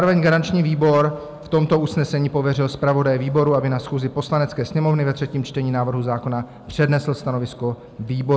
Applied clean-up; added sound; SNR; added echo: none; none; none; none.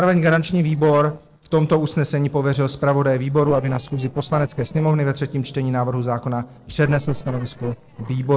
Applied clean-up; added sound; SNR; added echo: neural separator model SepFormer DNS4.